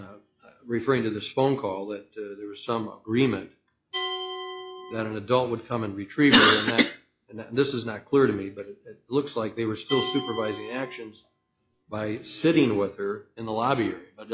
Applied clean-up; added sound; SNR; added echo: classical method log-MMSE.